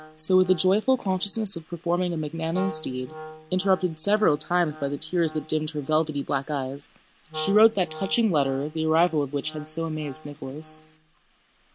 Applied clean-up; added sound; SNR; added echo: none; Wind instrument, woodwind instrument; 18 dB; none.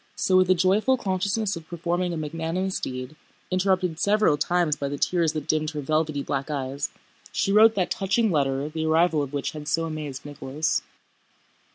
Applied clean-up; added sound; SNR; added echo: none; none; none; none.